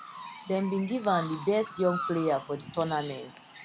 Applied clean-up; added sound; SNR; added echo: none; Chirp, tweet; 10 dB; none.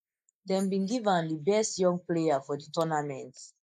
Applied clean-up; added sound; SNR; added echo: neural mask model Resemble Enhance denoiser.